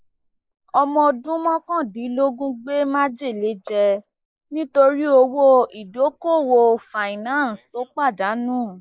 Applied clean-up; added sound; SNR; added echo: neural mask model Resemble Enhance denoiser.